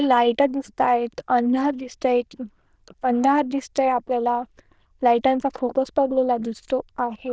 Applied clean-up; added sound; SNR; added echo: neural diffusion model UNIVERSE++.